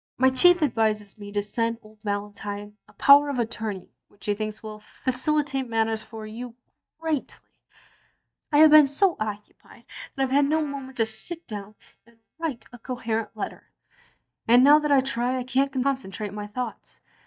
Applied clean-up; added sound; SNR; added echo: neural mask model DeepFilterNet 3.